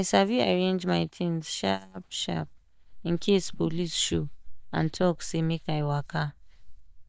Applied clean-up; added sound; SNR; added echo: neural mask model DeepFilterNet 3.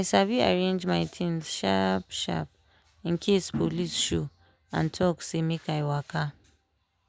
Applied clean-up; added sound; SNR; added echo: none; none; none; none.